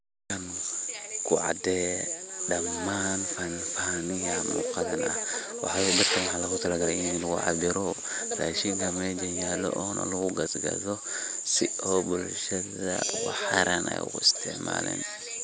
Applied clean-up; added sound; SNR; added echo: none; none; none; none.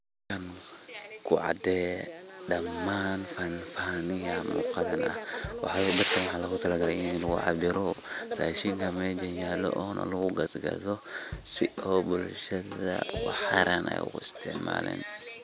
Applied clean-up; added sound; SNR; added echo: none; Drum / Drum kit; 18 dB; none.